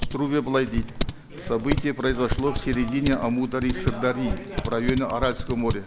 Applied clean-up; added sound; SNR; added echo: none; Typing; 2 dB; none.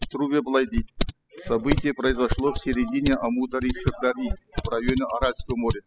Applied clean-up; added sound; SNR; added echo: classical method spectral subtraction.